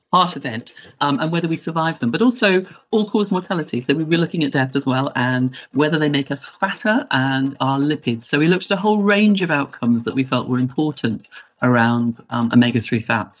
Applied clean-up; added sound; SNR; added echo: neural mask model DeepFilterNet 3.